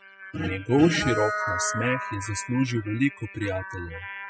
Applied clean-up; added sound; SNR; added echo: classical method spectral subtraction.